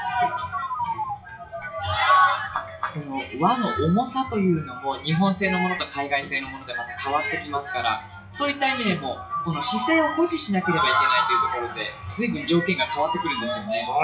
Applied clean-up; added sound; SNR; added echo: classical method WPE with log-MMSE.